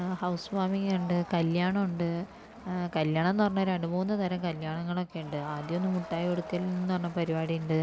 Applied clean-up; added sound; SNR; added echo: none; Crowd; 17 dB; none.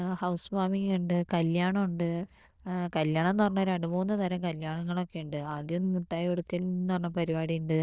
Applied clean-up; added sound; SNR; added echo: neural diffusion model UNIVERSE++.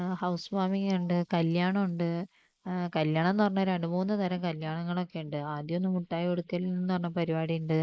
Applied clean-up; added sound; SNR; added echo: neural mask model Resemble Enhance denoiser.